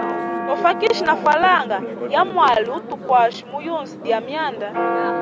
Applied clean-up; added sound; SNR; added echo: none; Church bell; 6 dB; none.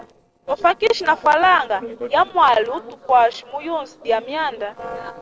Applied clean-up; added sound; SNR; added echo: neural separator model SepFormer DNS4.